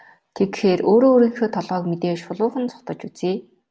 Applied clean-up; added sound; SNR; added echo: none; none; none; none.